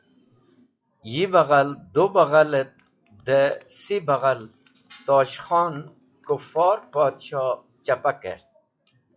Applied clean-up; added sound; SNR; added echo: classical method log-MMSE.